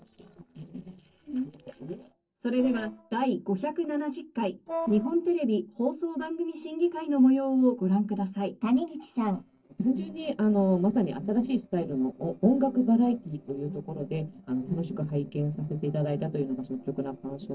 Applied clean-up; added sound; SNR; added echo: neural separator model SepFormer DNS4.